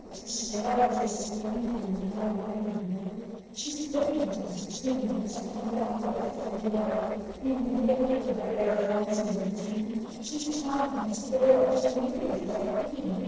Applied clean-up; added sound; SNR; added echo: neural separator model SepFormer DNS4.